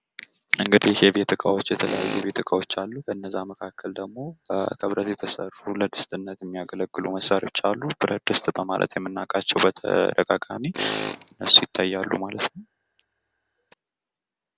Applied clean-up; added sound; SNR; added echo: none; Tools; 11 dB; none.